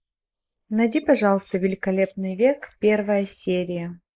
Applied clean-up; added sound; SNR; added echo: neural mask model Resemble Enhance denoiser.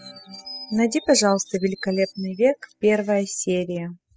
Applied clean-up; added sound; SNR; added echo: classical method spectral subtraction.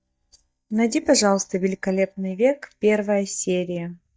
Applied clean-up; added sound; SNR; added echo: neural mask model DeepFilterNet 3.